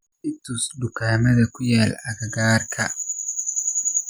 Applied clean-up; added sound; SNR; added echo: none; none; none; none.